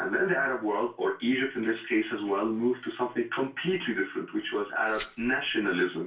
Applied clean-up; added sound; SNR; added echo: none; Glass; 19 dB; reverberation time 0.2 s.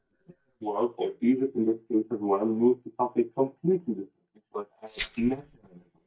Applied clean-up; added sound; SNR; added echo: neural mask model DeepFilterNet 3.